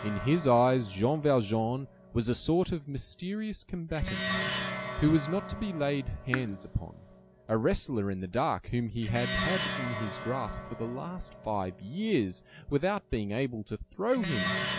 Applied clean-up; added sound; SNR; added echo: none; Plucked string instrument + Raindrop / Drip; 8 dB; none.